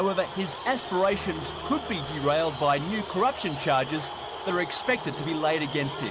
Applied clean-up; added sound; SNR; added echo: none; none; none; none.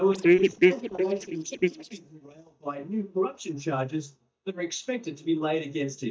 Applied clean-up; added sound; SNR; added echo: neural mask model DeepFilterNet 3.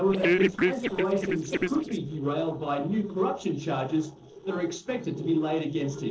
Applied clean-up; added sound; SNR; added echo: neural separator model SepFormer DNS4.